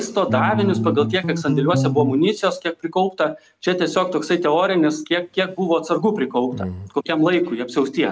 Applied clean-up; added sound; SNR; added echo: none; Bass guitar; 2 dB; none.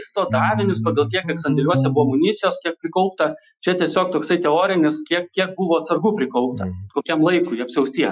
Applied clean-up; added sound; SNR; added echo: classical method Wiener filter.